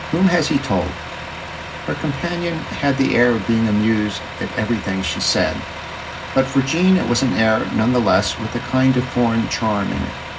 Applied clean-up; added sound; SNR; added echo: none; Truck; 11 dB; reverberation time 0.4 s.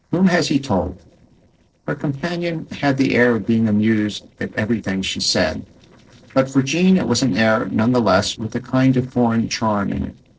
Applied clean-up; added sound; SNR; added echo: neural separator model SepFormer DNS4.